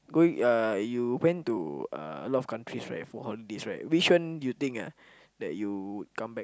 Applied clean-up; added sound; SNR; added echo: none; none; none; none.